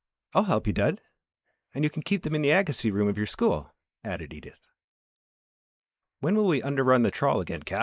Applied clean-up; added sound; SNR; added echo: neural mask model Resemble Enhance denoiser.